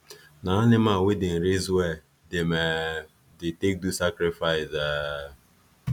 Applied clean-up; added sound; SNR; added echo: none; none; none; none.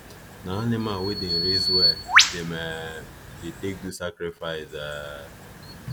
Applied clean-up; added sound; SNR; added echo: none; Bird vocalization, bird call, bird song; -5 dB; none.